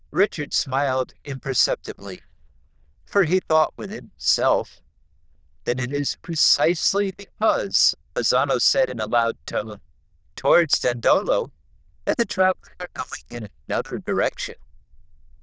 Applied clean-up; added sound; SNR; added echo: neural diffusion model UNIVERSE++.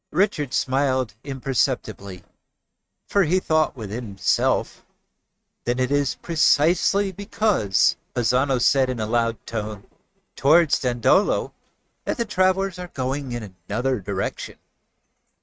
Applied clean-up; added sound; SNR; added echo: neural mask model RNNoise.